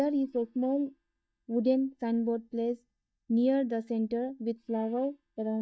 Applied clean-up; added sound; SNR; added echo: neural mask model DeepFilterNet 3.